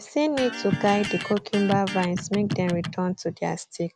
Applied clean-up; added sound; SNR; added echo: none; Electric guitar; 10 dB; none.